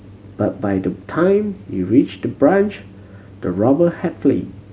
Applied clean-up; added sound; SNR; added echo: none; none; none; none.